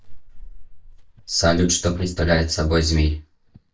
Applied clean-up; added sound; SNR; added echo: neural mask model DeepFilterNet 3.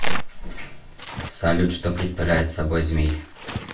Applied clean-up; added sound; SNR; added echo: none; Tearing; 13 dB; reverberation time 0.3 s.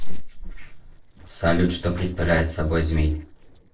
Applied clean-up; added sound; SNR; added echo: neural separator model SepFormer DNS4.